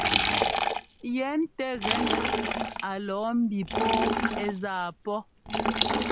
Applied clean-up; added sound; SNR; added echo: none; Liquid; -2 dB; none.